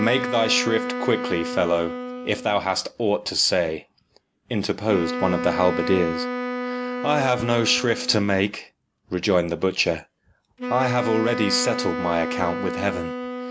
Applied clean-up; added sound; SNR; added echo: none; Wind instrument, woodwind instrument; 6 dB; none.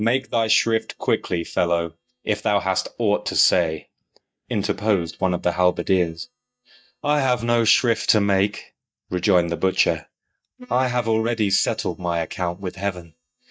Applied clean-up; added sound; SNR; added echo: neural mask model DeepFilterNet 3.